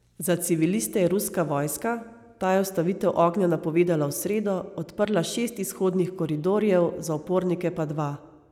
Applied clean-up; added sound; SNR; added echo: none; none; none; none.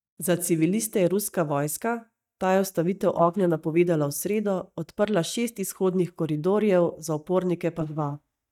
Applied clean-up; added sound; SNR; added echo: neural mask model DeepFilterNet 3.